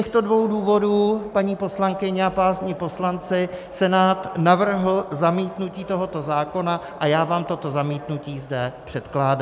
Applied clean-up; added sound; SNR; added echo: none; none; none; none.